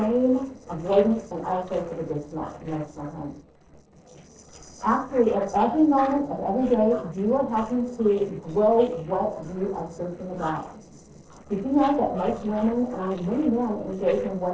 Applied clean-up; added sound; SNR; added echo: neural separator model SepFormer DNS4.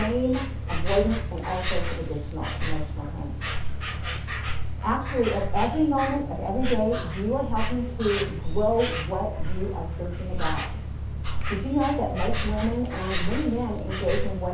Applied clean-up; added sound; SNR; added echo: none; Insect; -1 dB; reverberation time 0.5 s.